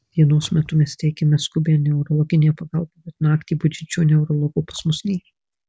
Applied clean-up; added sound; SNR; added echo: none; none; none; none.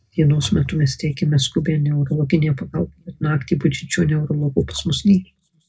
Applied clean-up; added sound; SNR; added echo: none; none; none; reverberation time 0.2 s.